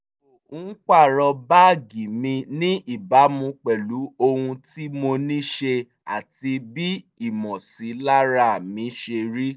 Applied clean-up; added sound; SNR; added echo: none; none; none; none.